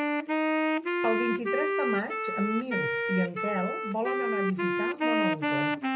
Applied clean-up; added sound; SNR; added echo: none; Wind instrument, woodwind instrument; -4 dB; reverberation time 0.5 s.